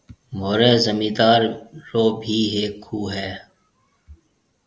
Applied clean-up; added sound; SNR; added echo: none; none; none; none.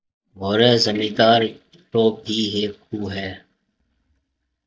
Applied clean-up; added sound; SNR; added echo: neural mask model DeepFilterNet 3.